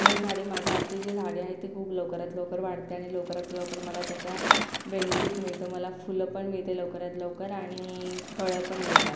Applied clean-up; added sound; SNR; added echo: none; Bicycle; -1 dB; none.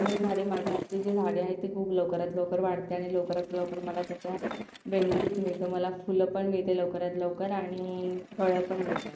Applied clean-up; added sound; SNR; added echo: neural mask model RNNoise.